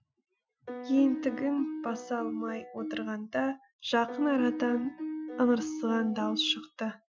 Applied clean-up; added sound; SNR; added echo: classical method Wiener filter.